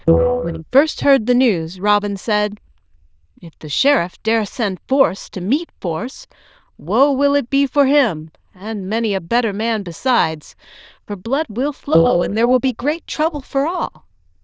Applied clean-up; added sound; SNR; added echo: neural diffusion model UNIVERSE++.